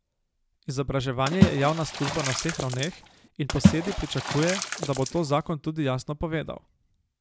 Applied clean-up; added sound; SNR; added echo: none; Water / Splash, splatter; -1 dB; none.